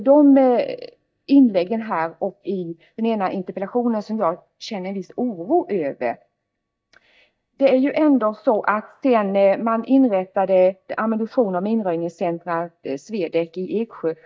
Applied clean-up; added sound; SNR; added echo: neural mask model DeepFilterNet 3.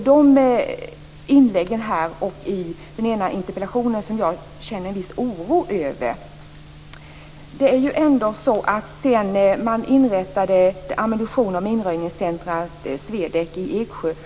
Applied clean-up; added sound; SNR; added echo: none; none; none; none.